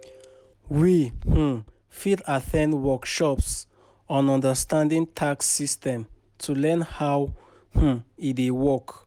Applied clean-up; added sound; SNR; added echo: none; none; none; none.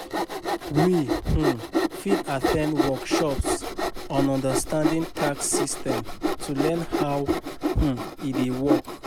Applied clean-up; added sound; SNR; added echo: none; Sawing; 0 dB; none.